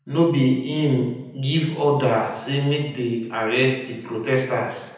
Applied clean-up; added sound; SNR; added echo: none; none; none; reverberation time 0.8 s.